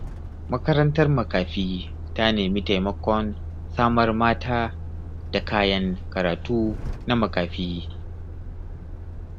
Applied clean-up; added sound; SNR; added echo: none; Truck; 8 dB; none.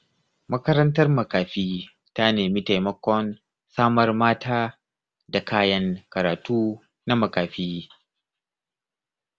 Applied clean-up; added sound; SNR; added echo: none; none; none; none.